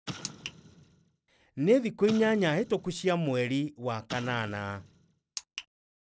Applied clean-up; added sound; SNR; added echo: none; Explosion; 17 dB; none.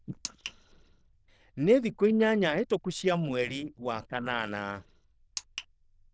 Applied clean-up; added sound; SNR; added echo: neural diffusion model UNIVERSE++.